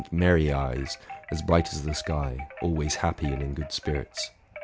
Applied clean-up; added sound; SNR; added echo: none; Wind chime; 15 dB; none.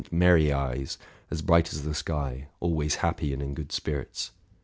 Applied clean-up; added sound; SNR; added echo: none; none; none; none.